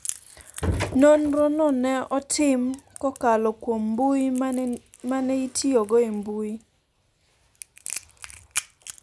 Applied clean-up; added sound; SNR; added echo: none; Crackle; 15 dB; none.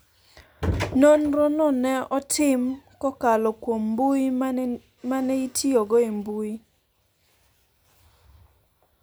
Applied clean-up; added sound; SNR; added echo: none; none; none; none.